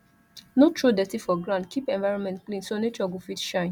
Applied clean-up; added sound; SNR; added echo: none; none; none; none.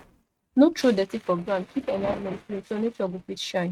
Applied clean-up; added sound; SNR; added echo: neural mask model RNNoise.